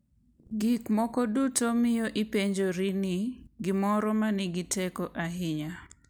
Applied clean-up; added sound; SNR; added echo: none; none; none; none.